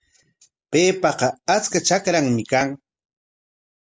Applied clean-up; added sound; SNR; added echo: none; none; none; none.